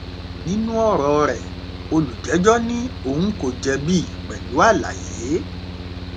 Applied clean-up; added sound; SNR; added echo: none; Mechanical fan; 10 dB; none.